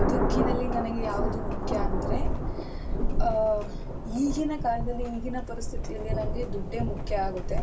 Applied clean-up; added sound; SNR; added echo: none; Thunder; -4 dB; reverberation time 0.2 s.